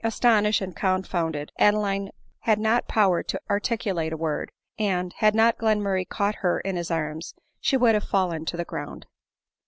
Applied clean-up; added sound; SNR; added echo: none; none; none; none.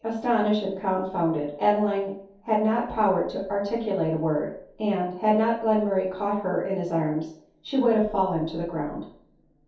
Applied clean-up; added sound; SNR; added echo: none; none; none; reverberation time 0.6 s.